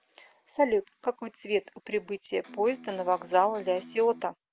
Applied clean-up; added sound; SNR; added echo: none; Electric guitar; 19 dB; none.